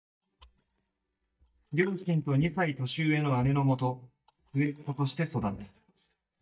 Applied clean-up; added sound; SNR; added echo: neural mask model DeepFilterNet 3.